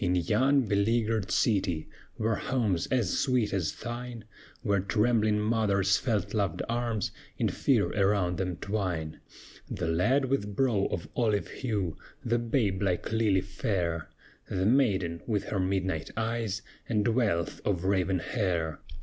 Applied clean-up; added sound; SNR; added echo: none; none; none; none.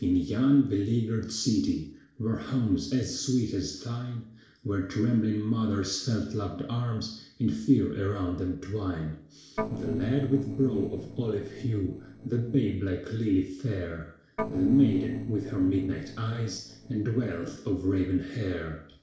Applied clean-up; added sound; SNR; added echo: neural separator model SepFormer DNS4.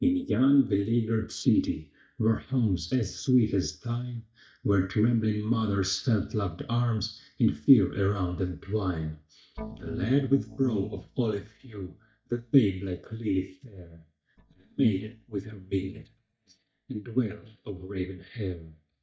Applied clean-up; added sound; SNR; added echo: neural mask model DeepFilterNet 3.